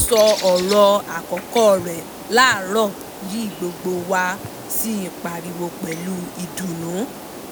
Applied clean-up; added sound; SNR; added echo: none; Bird; 12 dB; none.